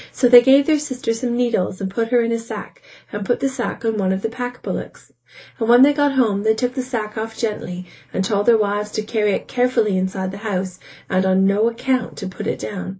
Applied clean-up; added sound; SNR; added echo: neural mask model Resemble Enhance denoiser.